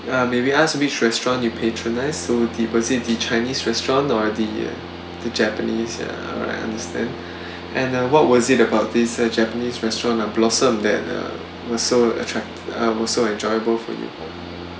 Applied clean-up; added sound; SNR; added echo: none; Brass instrument; 16 dB; none.